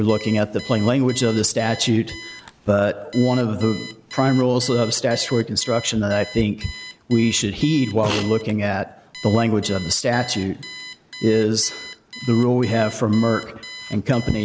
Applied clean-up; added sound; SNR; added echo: none; Alarm; 17 dB; none.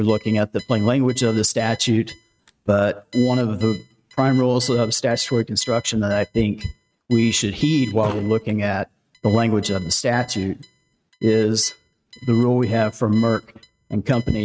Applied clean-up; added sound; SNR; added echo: neural mask model RNNoise.